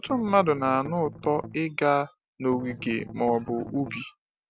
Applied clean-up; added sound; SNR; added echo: none; Strum; 15 dB; none.